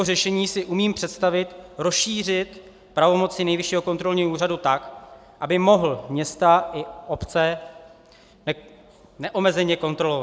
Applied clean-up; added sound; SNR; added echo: none; none; none; none.